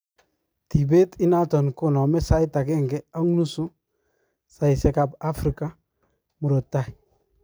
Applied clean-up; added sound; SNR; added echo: none; none; none; none.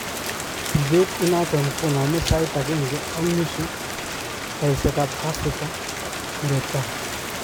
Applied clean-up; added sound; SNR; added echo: none; Rain; 5 dB; none.